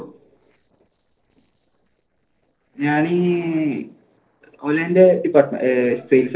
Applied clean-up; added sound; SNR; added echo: neural separator model SepFormer DNS4.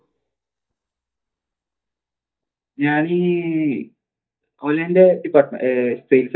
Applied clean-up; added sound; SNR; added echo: neural mask model DeepFilterNet 3.